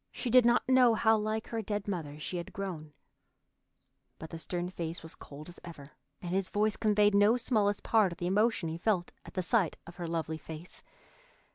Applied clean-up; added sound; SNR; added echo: none; none; none; none.